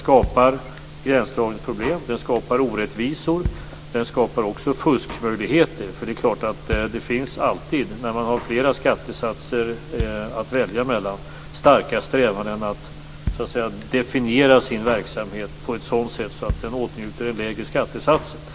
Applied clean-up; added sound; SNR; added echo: none; Drum kit; 14 dB; none.